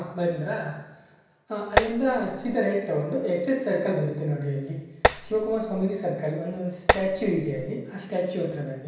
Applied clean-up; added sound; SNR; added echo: none; Tap; -1 dB; reverberation time 0.9 s.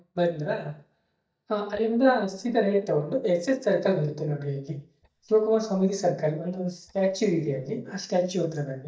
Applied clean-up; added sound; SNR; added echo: neural mask model DeepFilterNet 3.